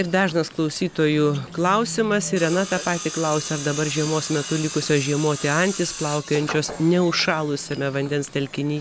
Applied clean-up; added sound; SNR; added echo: none; Tools; 12 dB; none.